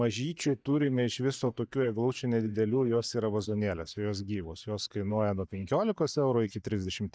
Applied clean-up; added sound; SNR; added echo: neural mask model DeepFilterNet 3.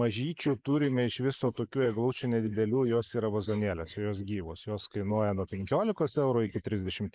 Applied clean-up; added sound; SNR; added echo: neural mask model Resemble Enhance denoiser.